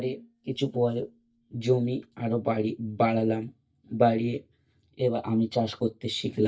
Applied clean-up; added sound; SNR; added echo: neural mask model DeepFilterNet 3.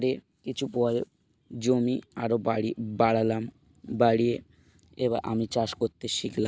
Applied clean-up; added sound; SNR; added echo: none; none; none; none.